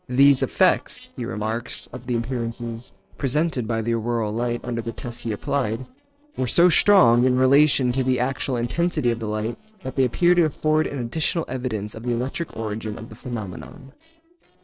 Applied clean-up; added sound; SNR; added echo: neural separator model SepFormer DNS4.